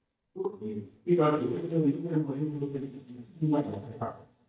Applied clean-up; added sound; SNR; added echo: neural mask model DeepFilterNet 3.